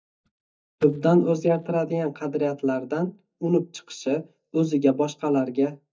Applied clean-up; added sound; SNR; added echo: neural mask model DeepFilterNet 3.